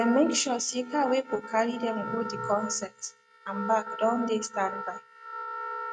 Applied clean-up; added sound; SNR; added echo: neural mask model RNNoise.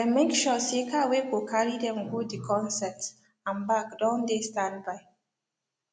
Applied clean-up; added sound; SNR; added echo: none; none; none; none.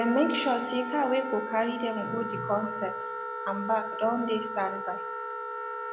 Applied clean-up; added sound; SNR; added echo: none; Wind instrument, woodwind instrument; 5 dB; none.